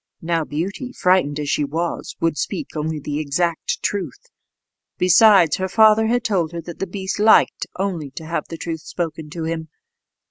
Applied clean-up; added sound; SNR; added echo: none; none; none; none.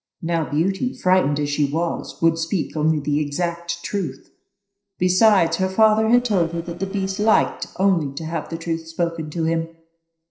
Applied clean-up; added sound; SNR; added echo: neural separator model SepFormer DNS4.